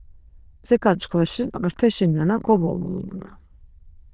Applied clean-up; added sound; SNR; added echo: neural diffusion model UNIVERSE++.